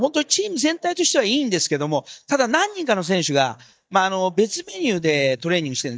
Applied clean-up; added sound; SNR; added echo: neural mask model DeepFilterNet 3.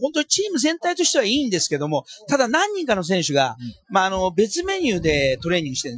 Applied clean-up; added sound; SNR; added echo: classical method Wiener filter.